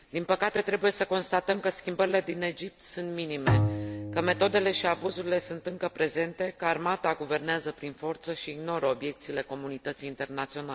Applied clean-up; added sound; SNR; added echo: none; Bowed string instrument; 3 dB; none.